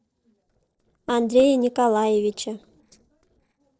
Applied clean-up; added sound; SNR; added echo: neural separator model SepFormer DNS4.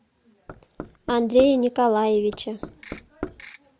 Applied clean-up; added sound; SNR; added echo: none; Ratchet, pawl / Percussion + Knock; 14 dB; none.